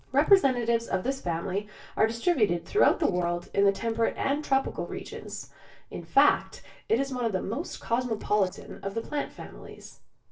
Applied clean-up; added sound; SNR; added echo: neural separator model SepFormer DNS4.